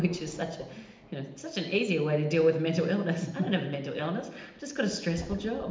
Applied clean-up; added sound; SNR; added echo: none; Thunder; 19 dB; reverberation time 0.8 s.